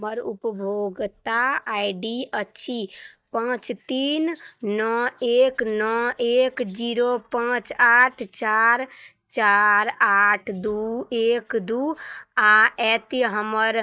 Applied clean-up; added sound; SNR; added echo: neural mask model DeepFilterNet 3.